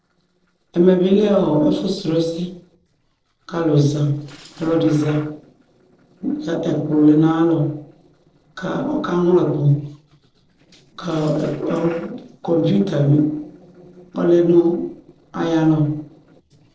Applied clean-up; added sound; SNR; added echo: neural separator model SepFormer DNS4.